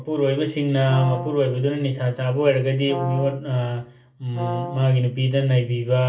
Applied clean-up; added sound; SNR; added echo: none; Brass instrument; 12 dB; reverberation time 0.3 s.